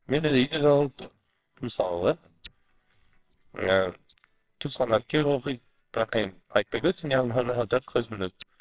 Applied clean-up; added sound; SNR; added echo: neural separator model SepFormer WHAMR!.